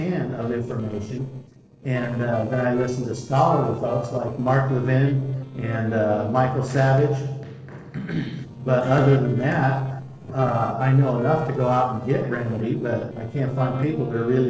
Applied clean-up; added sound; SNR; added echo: neural separator model SepFormer DNS4.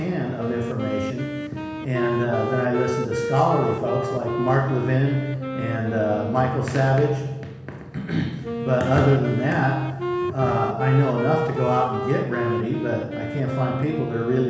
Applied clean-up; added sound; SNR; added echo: none; Wind instrument, woodwind instrument; 6 dB; reverberation time 1.1 s.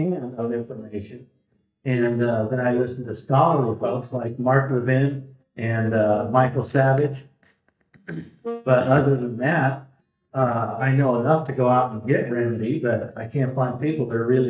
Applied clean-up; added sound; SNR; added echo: neural mask model DeepFilterNet 3.